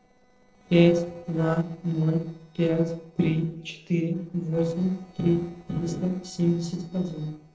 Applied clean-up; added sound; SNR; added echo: neural separator model SepFormer DNS4.